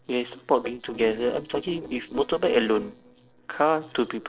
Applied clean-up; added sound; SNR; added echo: neural separator model SepFormer DNS4.